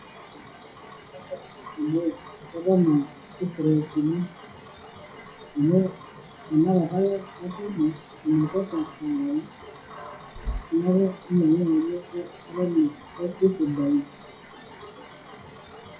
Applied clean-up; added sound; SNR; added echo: classical method WPE with log-MMSE.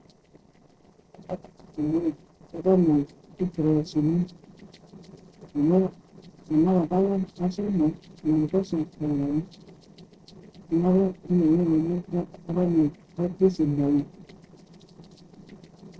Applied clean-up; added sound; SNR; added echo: neural separator model SepFormer DNS4.